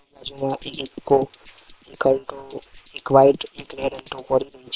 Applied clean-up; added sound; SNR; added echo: neural separator model SepFormer WHAM!.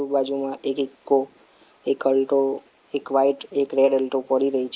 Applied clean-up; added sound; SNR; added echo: none; none; none; none.